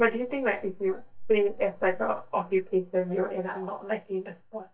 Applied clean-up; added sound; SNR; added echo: neural mask model DeepFilterNet 3.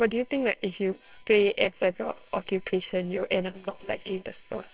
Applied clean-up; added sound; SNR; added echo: neural separator model SepFormer WHAMR!.